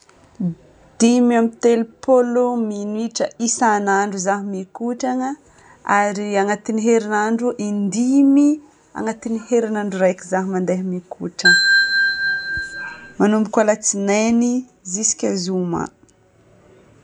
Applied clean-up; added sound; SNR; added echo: none; Ringtone / Bell; -2 dB; none.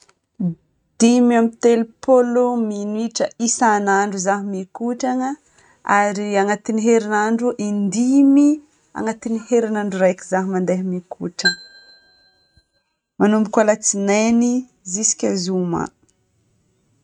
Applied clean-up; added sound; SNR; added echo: neural mask model RNNoise.